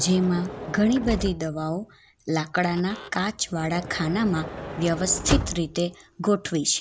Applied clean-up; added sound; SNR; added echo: none; Sliding door / Motor vehicle (road); 9 dB; none.